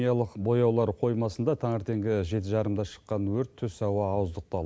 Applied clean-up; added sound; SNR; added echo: none; none; none; none.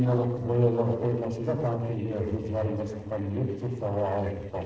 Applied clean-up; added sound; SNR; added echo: neural separator model SepFormer DNS4.